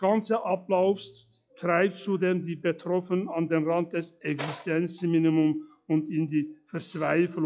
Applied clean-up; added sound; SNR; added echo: classical method log-MMSE.